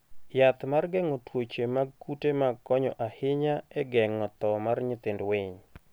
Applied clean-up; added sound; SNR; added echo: none; none; none; none.